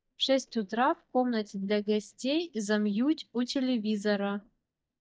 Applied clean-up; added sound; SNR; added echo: neural mask model DeepFilterNet 3.